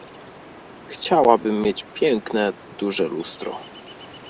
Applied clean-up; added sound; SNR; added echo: none; Ocean; 19 dB; none.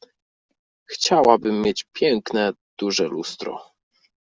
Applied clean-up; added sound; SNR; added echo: none; none; none; none.